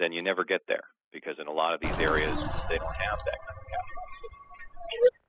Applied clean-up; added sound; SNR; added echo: classical method spectral subtraction.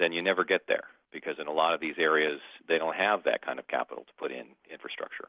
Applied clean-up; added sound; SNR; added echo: none; none; none; none.